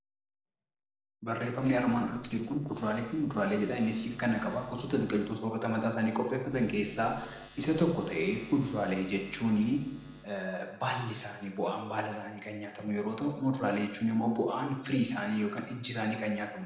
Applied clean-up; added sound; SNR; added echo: neural separator model SepFormer DNS4.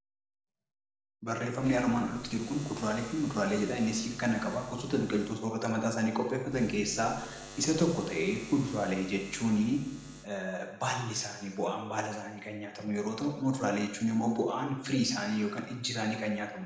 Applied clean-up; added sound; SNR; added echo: none; Buzz; 15 dB; reverberation time 1.0 s.